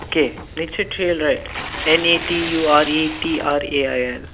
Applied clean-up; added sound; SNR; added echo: none; Tearing; 11 dB; none.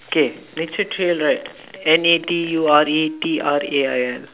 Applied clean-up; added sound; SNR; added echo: none; none; none; none.